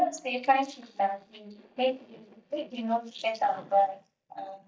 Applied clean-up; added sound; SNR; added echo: neural mask model DeepFilterNet 3.